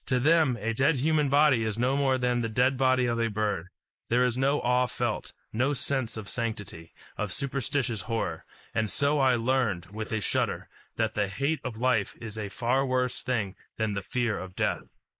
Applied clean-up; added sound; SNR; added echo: neural mask model Resemble Enhance denoiser.